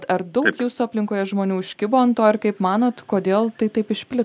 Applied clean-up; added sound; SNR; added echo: none; none; none; none.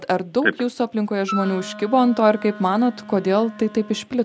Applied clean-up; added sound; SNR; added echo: none; Wind instrument, woodwind instrument; 14 dB; none.